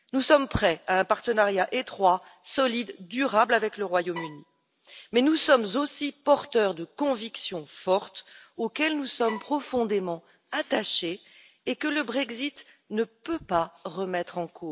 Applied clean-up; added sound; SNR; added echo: none; Bowed string instrument; 16 dB; none.